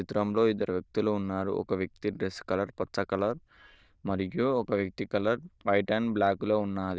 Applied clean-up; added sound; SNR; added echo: neural diffusion model UNIVERSE++.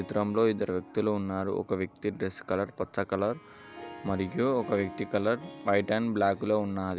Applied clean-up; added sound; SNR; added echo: none; Harp; 18 dB; none.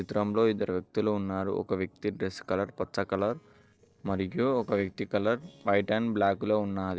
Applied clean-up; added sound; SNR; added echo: neural separator model SepFormer DNS4.